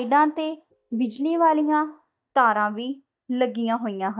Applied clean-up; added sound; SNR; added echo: neural mask model DeepFilterNet 3.